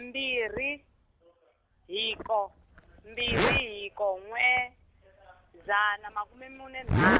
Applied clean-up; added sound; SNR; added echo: none; Zipper (clothing); 3 dB; none.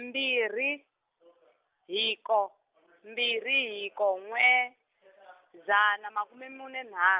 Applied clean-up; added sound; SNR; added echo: none; none; none; none.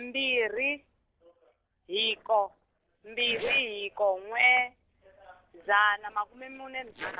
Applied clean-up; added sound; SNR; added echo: neural separator model SepFormer DNS4.